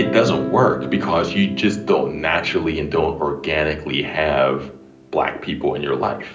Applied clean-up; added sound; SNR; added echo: none; Guitar; 11 dB; reverberation time 0.5 s.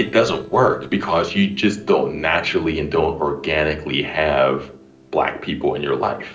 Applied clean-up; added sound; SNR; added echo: neural separator model SepFormer DNS4.